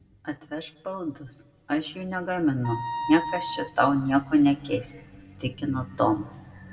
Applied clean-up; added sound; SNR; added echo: none; Wind instrument, woodwind instrument; 6 dB; reverberation time 1.7 s.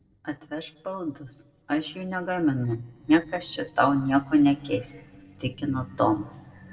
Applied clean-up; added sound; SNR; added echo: neural separator model SepFormer DNS4.